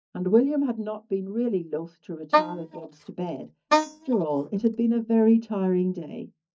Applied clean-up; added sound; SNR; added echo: neural mask model DeepFilterNet 3.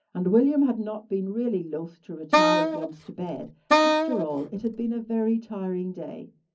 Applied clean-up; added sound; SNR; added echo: none; Wind instrument, woodwind instrument; -4 dB; reverberation time 0.4 s.